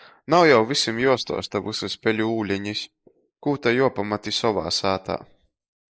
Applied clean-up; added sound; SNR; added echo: neural mask model Resemble Enhance denoiser.